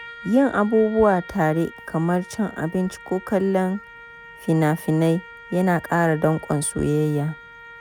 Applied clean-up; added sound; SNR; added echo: none; Trumpet; 19 dB; none.